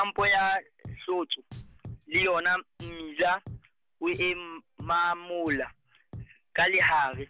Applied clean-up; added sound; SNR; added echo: none; Drum; 17 dB; none.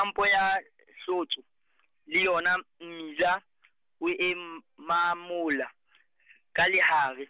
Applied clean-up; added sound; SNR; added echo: none; none; none; none.